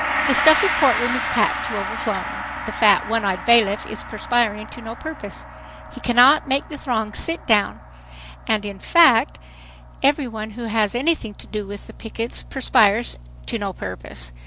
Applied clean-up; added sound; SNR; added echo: none; Gong; 8 dB; none.